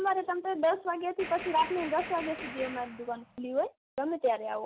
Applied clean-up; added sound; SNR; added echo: none; Gunshot, gunfire; 12 dB; none.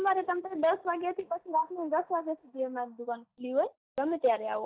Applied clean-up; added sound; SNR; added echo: neural mask model DeepFilterNet 3.